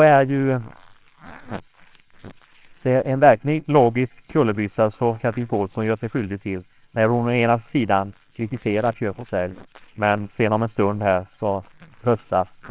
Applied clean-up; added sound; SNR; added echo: neural separator model SepFormer WHAMR!.